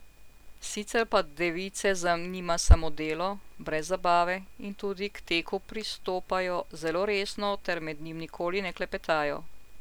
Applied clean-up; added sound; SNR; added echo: none; none; none; none.